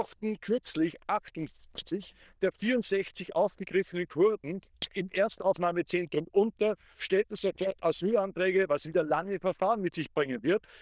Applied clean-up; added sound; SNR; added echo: neural diffusion model UNIVERSE++.